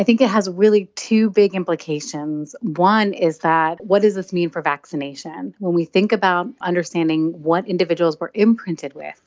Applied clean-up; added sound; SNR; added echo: none; none; none; none.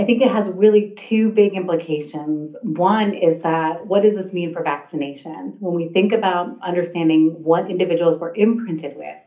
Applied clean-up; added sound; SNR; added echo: none; none; none; reverberation time 0.3 s.